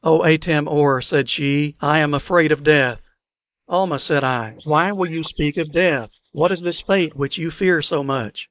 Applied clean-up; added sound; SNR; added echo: neural mask model Resemble Enhance denoiser.